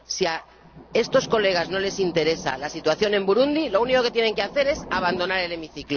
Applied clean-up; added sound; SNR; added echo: none; Thunder; 15 dB; none.